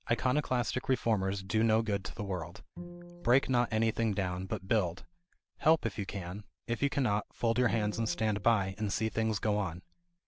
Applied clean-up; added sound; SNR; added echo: none; Bowed string instrument; 18 dB; none.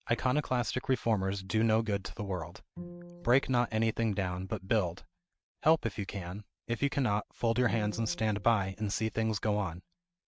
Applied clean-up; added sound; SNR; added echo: neural mask model RNNoise.